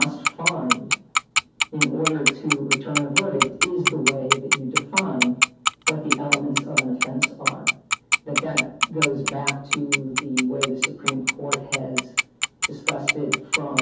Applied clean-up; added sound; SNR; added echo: none; Tick-tock; -4 dB; reverberation time 0.5 s.